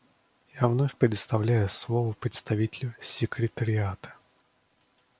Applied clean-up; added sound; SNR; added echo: none; none; none; none.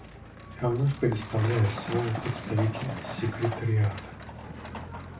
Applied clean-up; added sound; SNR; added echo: none; Truck; 9 dB; reverberation time 0.3 s.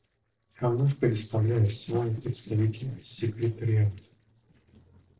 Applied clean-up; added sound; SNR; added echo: neural separator model SepFormer DNS4.